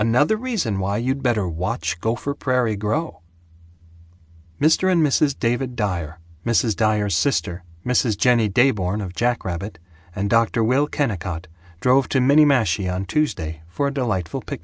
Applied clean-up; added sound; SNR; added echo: none; none; none; none.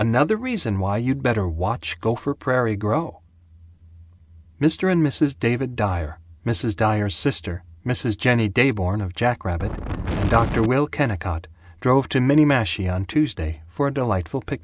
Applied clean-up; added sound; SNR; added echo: none; Wind; 3 dB; none.